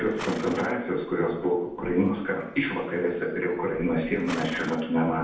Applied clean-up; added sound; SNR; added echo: none; Livestock, farm animals, working animals; 16 dB; reverberation time 0.8 s.